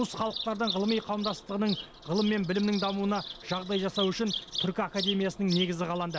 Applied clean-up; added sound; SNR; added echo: none; Bird vocalization, bird call, bird song; 9 dB; none.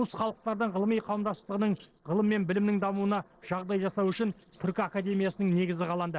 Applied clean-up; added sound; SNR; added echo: neural separator model SepFormer DNS4.